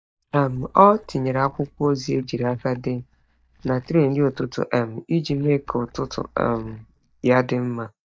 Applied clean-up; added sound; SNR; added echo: neural mask model DeepFilterNet 3.